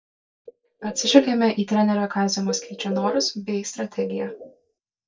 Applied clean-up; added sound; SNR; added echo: neural mask model DeepFilterNet 3.